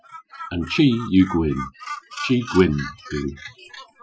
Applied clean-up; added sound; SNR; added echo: classical method Wiener filter.